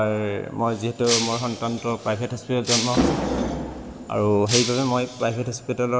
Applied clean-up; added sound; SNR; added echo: none; Shatter; 7 dB; none.